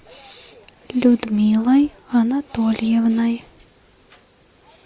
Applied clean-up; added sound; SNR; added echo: none; none; none; none.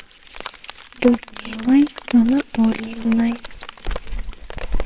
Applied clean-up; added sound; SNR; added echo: neural separator model SepFormer WHAMR!.